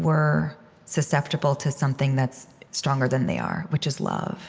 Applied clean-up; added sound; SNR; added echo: none; none; none; none.